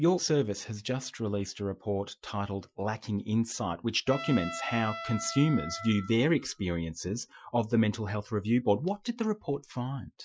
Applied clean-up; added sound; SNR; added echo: classical method Wiener filter.